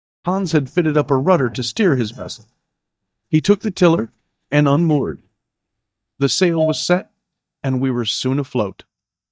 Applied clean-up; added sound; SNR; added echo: neural mask model DeepFilterNet 3.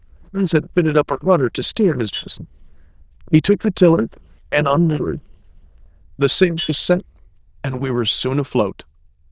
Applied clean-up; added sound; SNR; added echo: neural diffusion model UNIVERSE++.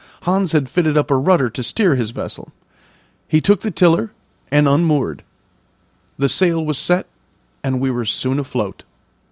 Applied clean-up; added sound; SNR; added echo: none; none; none; none.